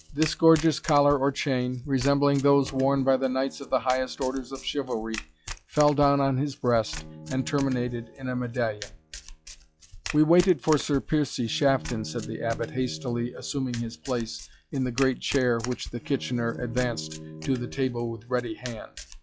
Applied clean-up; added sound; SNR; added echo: classical method log-MMSE.